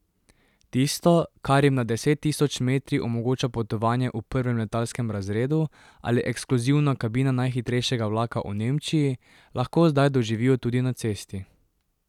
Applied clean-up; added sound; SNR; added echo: none; none; none; none.